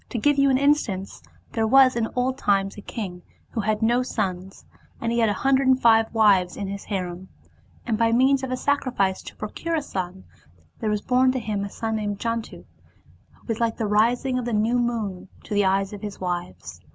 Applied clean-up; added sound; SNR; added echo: none; none; none; none.